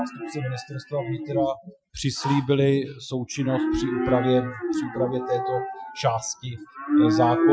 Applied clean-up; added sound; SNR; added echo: classical method Wiener filter.